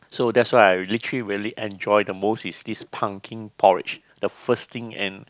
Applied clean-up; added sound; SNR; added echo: none; none; none; none.